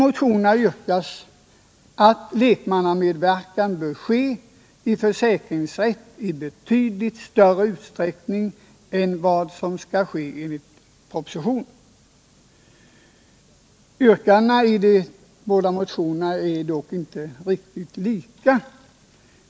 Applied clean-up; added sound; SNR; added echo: none; none; none; none.